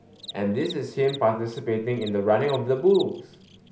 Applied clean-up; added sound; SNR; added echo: none; Cricket; 20 dB; none.